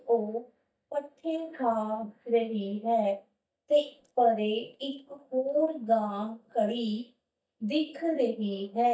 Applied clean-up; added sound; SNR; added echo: neural mask model DeepFilterNet 3.